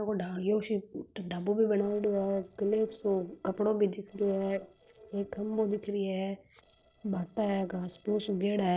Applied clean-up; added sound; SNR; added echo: neural separator model SepFormer DNS4.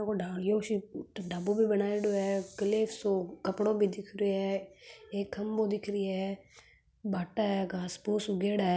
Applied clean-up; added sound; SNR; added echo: none; none; none; none.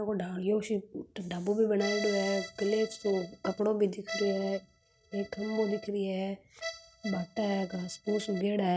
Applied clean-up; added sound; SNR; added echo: neural mask model RNNoise.